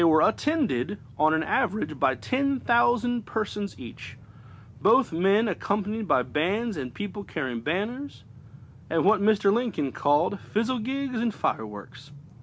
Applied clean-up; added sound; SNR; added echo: none; Train; 20 dB; none.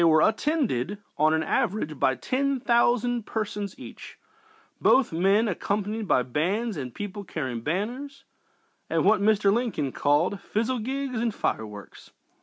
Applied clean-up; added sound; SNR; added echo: none; none; none; none.